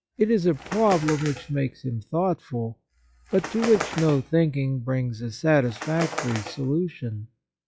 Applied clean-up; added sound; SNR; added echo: classical method log-MMSE.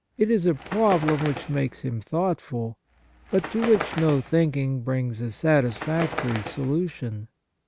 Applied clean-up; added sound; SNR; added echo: none; Bird; 12 dB; none.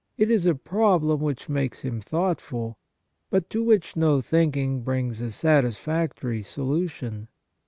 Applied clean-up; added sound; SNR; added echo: none; none; none; none.